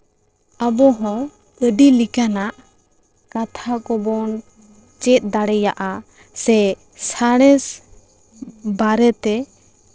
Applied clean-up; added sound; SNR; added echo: neural separator model SepFormer DNS4.